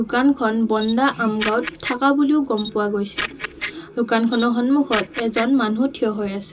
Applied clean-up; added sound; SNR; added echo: none; Camera; 6 dB; reverberation time 0.2 s.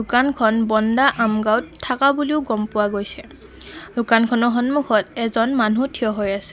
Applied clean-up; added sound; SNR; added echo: none; none; none; none.